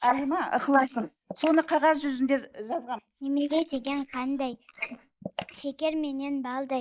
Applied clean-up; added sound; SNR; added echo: neural mask model Resemble Enhance denoiser.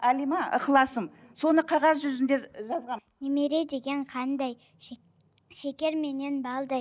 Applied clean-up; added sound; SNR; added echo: none; none; none; none.